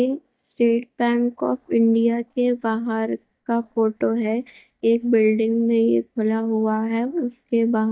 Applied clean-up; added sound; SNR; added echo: neural mask model DeepFilterNet 3.